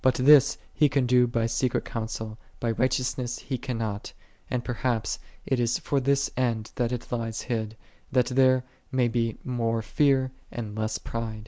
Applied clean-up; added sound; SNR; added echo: none; none; none; none.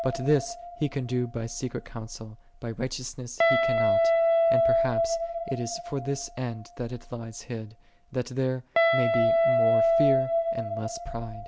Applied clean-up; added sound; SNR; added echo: none; Guitar; -4 dB; none.